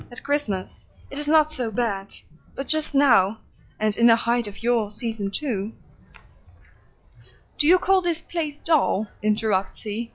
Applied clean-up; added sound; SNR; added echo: classical method log-MMSE.